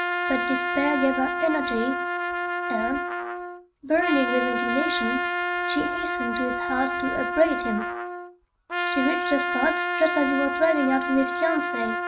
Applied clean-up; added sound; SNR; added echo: none; Trumpet; 1 dB; none.